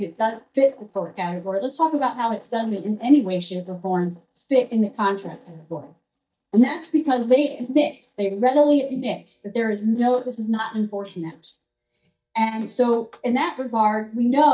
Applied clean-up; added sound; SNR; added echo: neural mask model DeepFilterNet 3.